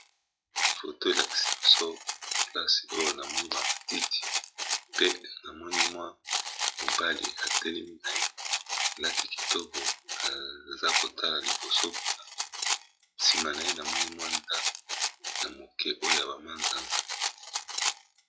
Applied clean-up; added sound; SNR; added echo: classical method log-MMSE.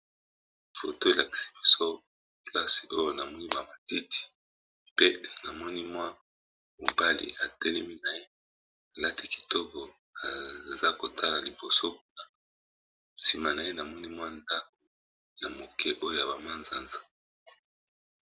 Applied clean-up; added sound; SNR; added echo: none; none; none; none.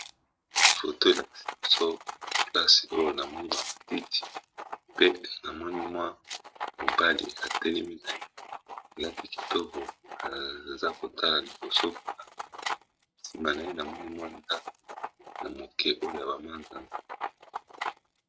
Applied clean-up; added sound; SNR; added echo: neural mask model RNNoise.